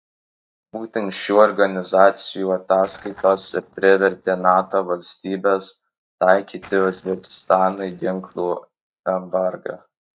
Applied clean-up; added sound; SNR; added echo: neural mask model DeepFilterNet 3.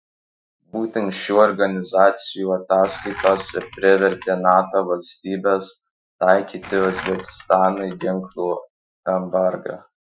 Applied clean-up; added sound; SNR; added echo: classical method Wiener filter.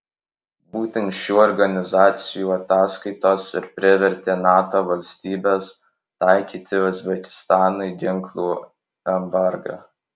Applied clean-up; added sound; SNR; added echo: none; none; none; none.